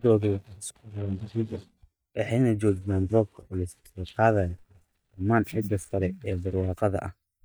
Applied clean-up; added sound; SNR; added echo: neural mask model DeepFilterNet 3.